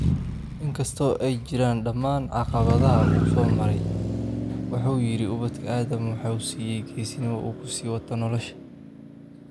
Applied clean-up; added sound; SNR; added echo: none; Motor vehicle (road); 1 dB; none.